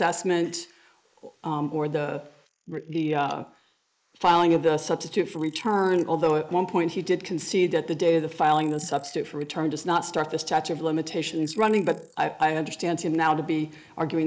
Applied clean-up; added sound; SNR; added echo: neural mask model Resemble Enhance denoiser.